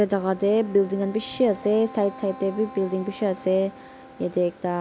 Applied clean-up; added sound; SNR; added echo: none; Wind instrument, woodwind instrument; 19 dB; none.